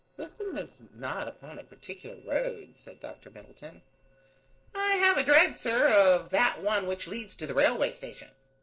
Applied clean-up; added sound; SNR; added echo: neural separator model SepFormer DNS4.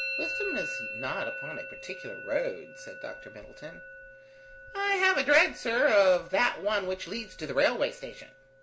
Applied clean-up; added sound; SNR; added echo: none; Musical instrument; 11 dB; reverberation time 0.3 s.